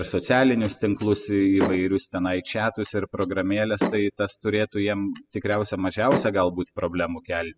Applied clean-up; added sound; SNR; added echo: classical method spectral subtraction.